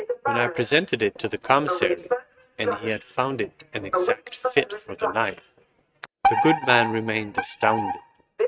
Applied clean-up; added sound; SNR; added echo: neural mask model RNNoise.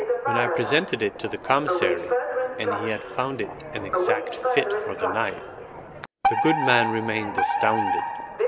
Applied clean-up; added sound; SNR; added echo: none; Alarm; -1 dB; none.